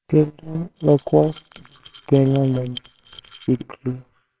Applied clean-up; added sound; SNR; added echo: neural separator model SepFormer WHAMR!.